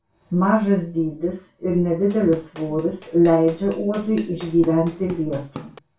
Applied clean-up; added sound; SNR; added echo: none; Drum / Drum kit; 20 dB; reverberation time 0.2 s.